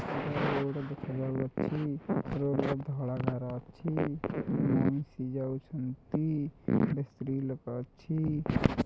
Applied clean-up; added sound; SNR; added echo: none; none; none; none.